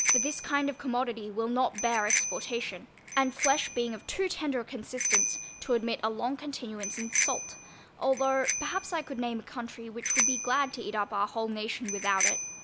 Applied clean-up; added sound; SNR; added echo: none; Bicycle bell; 2 dB; none.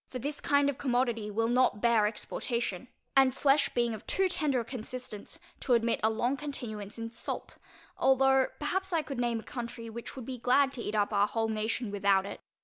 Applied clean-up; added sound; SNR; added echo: none; none; none; none.